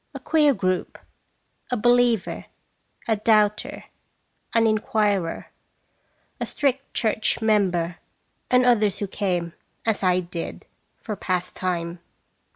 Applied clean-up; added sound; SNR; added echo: none; none; none; none.